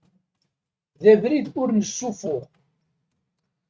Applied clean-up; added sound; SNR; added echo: neural mask model RNNoise.